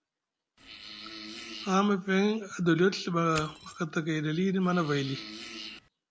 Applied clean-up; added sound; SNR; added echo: none; Fart + Crushing; 15 dB; none.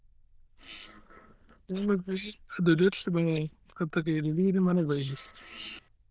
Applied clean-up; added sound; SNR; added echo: neural diffusion model UNIVERSE++.